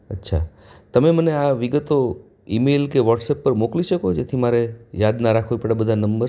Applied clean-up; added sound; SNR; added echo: none; none; none; none.